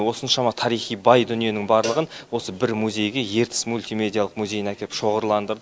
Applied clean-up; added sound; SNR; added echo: none; Cowbell; 15 dB; none.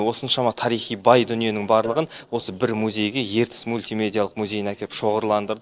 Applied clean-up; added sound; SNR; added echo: neural separator model SepFormer DNS4.